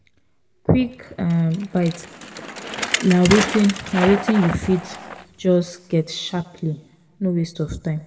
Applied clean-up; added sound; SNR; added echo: none; Bicycle; 10 dB; reverberation time 0.9 s.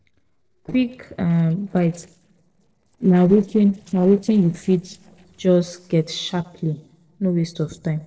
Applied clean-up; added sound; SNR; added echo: neural separator model SepFormer DNS4.